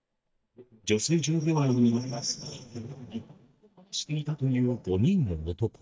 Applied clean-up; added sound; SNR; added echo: neural mask model DeepFilterNet 3.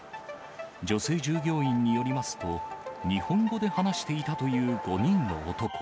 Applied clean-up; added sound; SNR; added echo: none; none; none; none.